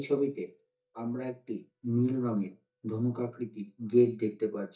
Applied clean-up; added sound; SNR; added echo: neural mask model DeepFilterNet 3.